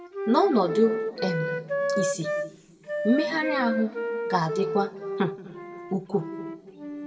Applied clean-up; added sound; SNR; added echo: none; Wind instrument, woodwind instrument; 3 dB; reverberation time 1.3 s.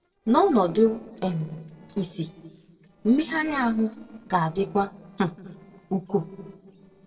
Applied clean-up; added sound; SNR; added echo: neural separator model SepFormer DNS4.